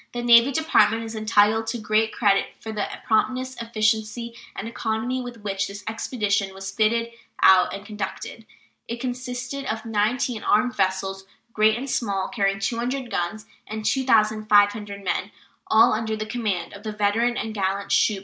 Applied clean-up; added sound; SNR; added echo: none; none; none; none.